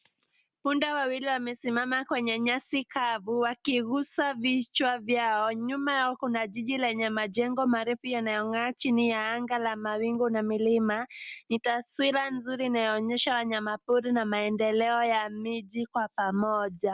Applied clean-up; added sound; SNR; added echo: none; none; none; none.